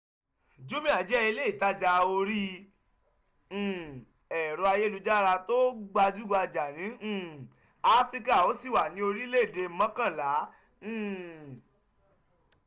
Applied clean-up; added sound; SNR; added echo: none; none; none; none.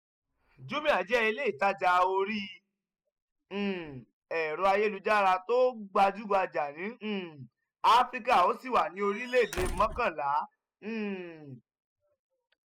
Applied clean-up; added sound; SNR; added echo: classical method spectral subtraction.